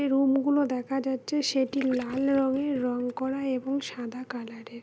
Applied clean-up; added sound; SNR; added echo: none; Gurgling / Liquid; 19 dB; none.